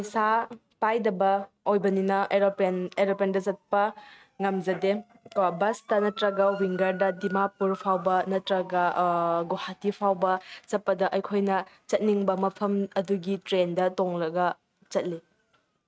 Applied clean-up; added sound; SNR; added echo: neural mask model RNNoise.